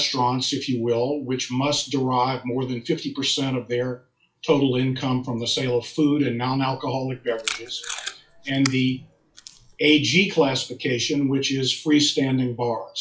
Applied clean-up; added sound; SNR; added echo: classical method WPE with log-MMSE.